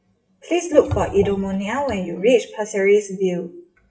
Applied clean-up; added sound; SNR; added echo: classical method WPE with log-MMSE.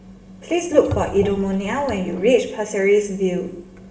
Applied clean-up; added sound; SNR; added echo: none; Liquid; 13 dB; reverberation time 0.9 s.